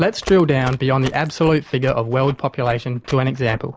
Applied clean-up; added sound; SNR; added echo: neural mask model Resemble Enhance denoiser.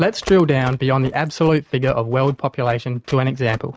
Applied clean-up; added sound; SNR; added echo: neural mask model RNNoise.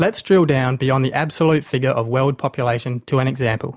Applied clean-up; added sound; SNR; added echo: none; none; none; none.